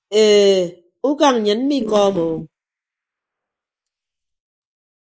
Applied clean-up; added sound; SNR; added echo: neural mask model Resemble Enhance denoiser.